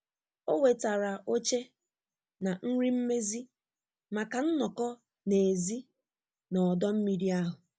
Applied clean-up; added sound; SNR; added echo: none; none; none; none.